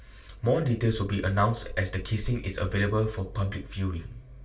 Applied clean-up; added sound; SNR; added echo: none; none; none; reverberation time 0.2 s.